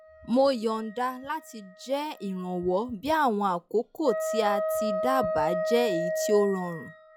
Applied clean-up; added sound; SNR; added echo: classical method log-MMSE.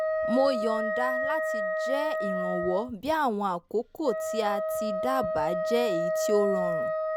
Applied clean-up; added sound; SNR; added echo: none; Wind instrument, woodwind instrument; 0 dB; none.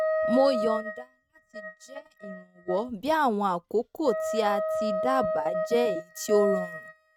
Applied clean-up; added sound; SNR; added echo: neural mask model RNNoise.